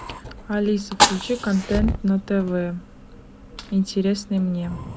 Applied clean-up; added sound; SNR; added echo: none; Fire; 4 dB; none.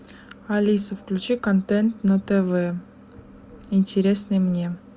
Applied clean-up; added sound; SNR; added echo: none; none; none; none.